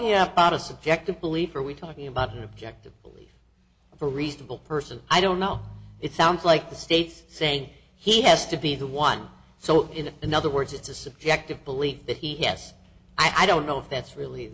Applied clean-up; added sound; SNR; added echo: none; Piano; 18 dB; none.